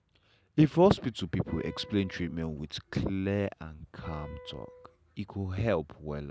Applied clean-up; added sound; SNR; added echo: none; Wind instrument, woodwind instrument; 20 dB; none.